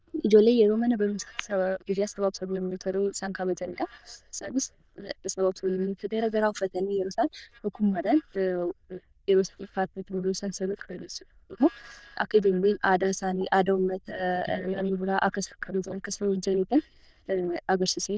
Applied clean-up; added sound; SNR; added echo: neural diffusion model UNIVERSE++.